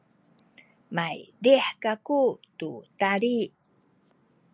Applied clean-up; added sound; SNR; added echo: none; none; none; none.